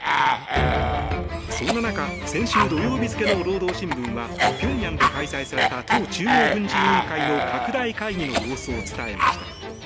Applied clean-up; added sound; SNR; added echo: none; Cough; -1 dB; none.